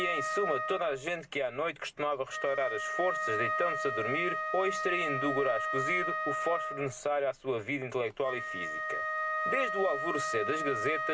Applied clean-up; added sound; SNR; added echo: none; Wind instrument, woodwind instrument; 1 dB; none.